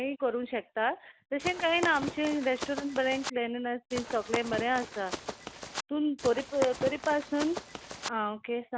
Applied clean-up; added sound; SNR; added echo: none; Run; 8 dB; none.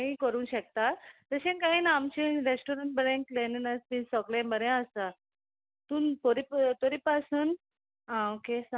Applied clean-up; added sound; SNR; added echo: none; none; none; none.